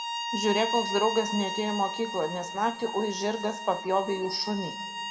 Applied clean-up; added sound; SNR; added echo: none; Bowed string instrument; 6 dB; reverberation time 1.5 s.